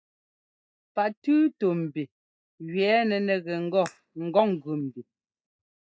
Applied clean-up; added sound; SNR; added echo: neural mask model DeepFilterNet 3.